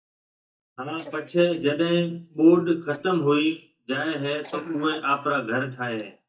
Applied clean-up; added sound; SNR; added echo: neural mask model DeepFilterNet 3.